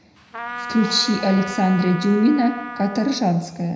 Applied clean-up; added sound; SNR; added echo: none; Trumpet; 12 dB; reverberation time 0.7 s.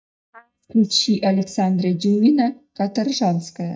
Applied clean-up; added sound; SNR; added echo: neural mask model DeepFilterNet 3.